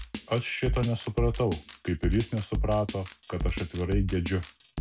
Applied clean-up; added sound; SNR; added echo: none; Drum kit; 4 dB; none.